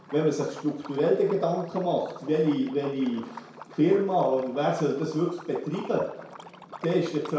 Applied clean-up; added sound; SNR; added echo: none; Liquid; 18 dB; reverberation time 0.6 s.